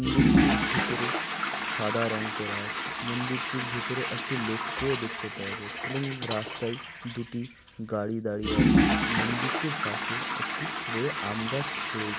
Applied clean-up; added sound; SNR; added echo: none; Toilet flush / Water; -5 dB; none.